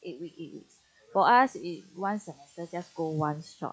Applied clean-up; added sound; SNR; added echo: classical method log-MMSE.